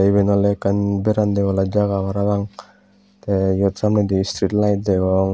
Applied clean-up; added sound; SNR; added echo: none; none; none; none.